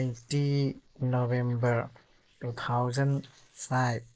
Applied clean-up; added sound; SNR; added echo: neural mask model Resemble Enhance denoiser.